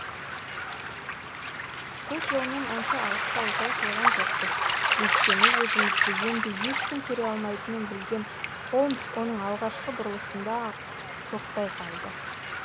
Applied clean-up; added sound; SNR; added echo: none; Waves, surf; -4 dB; none.